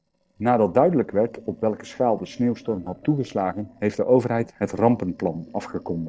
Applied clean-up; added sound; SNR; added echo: neural separator model SepFormer DNS4.